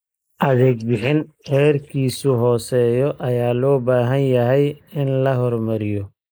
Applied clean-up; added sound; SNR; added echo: neural mask model Resemble Enhance denoiser.